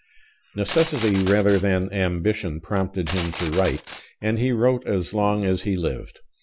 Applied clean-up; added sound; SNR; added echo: none; Glass; 14 dB; none.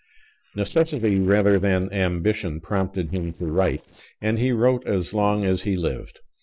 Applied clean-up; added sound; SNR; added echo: neural separator model SepFormer DNS4.